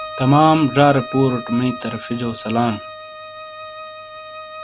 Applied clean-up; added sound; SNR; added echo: none; Bowed string instrument; 13 dB; none.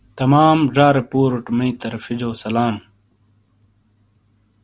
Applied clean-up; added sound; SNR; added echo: none; none; none; none.